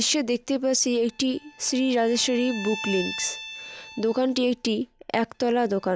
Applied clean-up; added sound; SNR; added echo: none; Bowed string instrument; 15 dB; none.